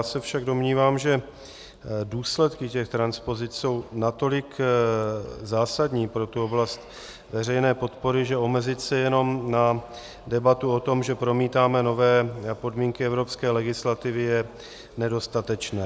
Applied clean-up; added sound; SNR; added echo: none; none; none; none.